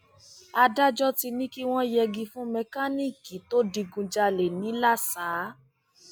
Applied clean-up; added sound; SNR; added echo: none; none; none; none.